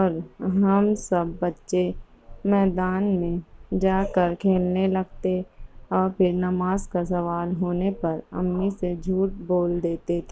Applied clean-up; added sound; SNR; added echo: none; none; none; none.